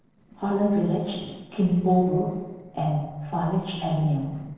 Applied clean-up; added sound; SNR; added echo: neural separator model SepFormer DNS4.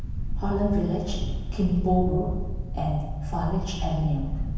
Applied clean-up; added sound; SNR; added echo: none; Wind; 1 dB; reverberation time 1.2 s.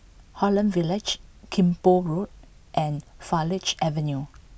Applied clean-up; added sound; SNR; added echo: none; none; none; none.